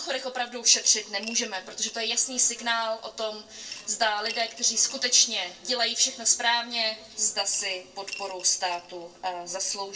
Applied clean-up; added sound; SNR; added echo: none; Coin (dropping) / Glass; 18 dB; reverberation time 0.2 s.